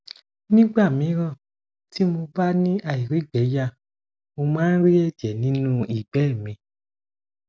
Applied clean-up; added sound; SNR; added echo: none; none; none; none.